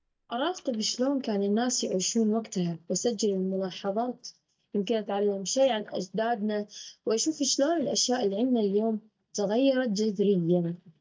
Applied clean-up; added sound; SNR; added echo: neural mask model DeepFilterNet 3.